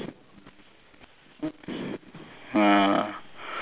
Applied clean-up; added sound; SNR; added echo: none; none; none; none.